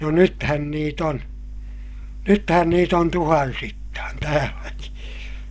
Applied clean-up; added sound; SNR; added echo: neural mask model DeepFilterNet 3.